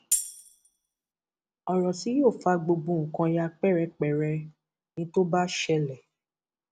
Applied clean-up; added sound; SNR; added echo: none; Tambourine; 4 dB; none.